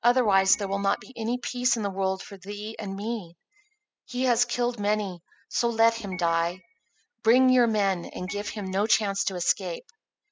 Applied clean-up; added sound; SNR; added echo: classical method spectral subtraction.